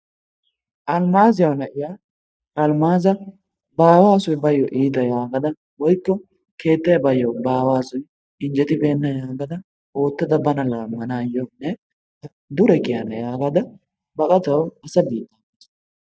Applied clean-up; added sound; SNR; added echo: neural mask model DeepFilterNet 3.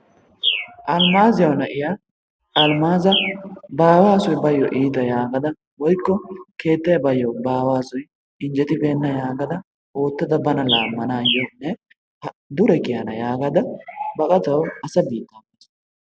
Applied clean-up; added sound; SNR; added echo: none; Bird; 6 dB; none.